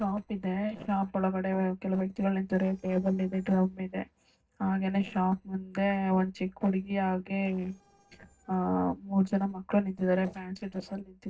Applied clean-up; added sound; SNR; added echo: neural separator model SepFormer DNS4.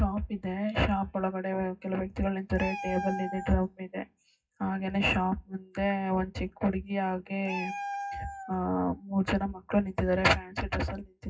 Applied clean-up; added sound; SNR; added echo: classical method WPE with log-MMSE.